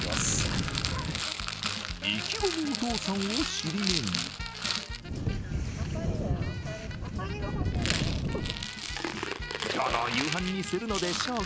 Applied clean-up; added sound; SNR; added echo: none; Rattle; 4 dB; none.